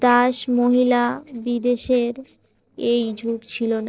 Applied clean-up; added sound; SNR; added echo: neural separator model SepFormer DNS4.